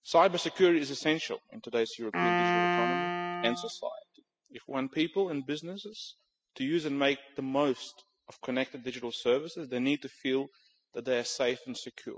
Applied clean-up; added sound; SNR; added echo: classical method spectral subtraction.